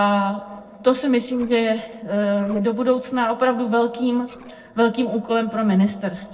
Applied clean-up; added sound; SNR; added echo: neural separator model SepFormer DNS4.